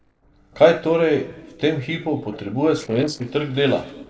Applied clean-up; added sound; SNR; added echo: neural separator model SepFormer DNS4.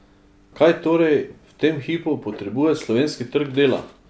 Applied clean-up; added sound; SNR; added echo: none; none; none; none.